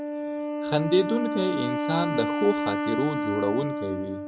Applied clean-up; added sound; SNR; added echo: none; Wind instrument, woodwind instrument; 1 dB; none.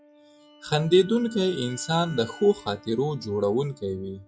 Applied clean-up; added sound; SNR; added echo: classical method log-MMSE.